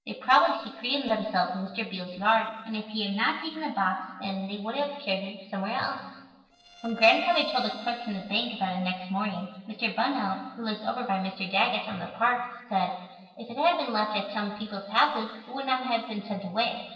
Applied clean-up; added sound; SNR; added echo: neural separator model SepFormer DNS4.